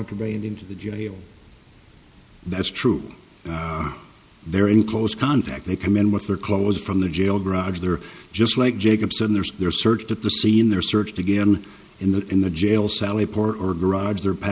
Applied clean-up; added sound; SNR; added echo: none; none; none; none.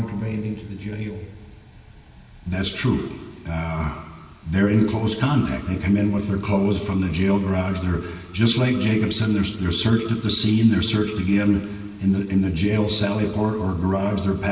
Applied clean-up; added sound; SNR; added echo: none; none; none; reverberation time 2.1 s.